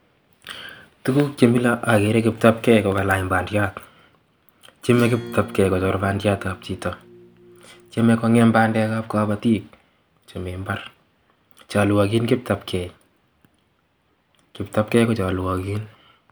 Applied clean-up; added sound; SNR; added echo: none; Acoustic guitar / Strum; 16 dB; none.